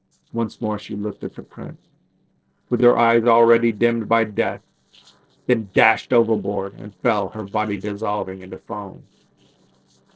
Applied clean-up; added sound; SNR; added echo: neural separator model SepFormer DNS4.